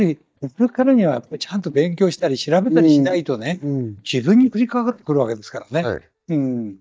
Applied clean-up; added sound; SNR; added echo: neural mask model DeepFilterNet 3.